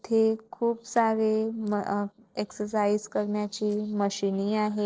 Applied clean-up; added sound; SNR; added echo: neural separator model SepFormer DNS4.